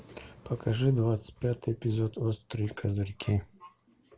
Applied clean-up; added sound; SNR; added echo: none; none; none; none.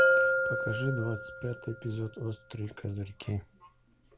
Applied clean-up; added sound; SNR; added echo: none; Bell; -4 dB; none.